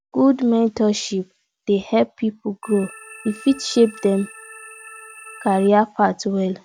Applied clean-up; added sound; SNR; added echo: none; Organ; 19 dB; none.